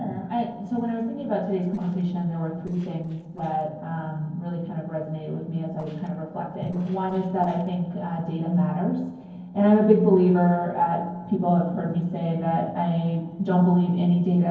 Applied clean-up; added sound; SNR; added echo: neural separator model SepFormer DNS4.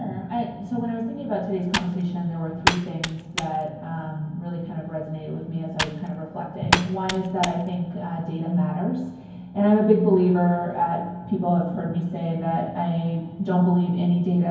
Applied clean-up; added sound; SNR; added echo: none; Computer keyboard; 6 dB; reverberation time 0.9 s.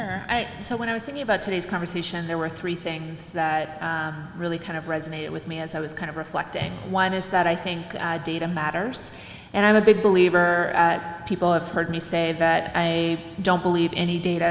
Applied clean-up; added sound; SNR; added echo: none; none; none; none.